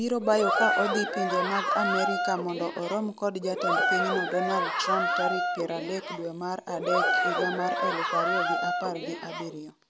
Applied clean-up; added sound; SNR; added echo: none; Cheering; -2 dB; none.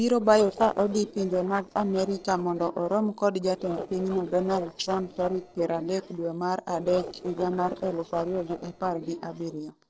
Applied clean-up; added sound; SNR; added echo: neural separator model SepFormer DNS4.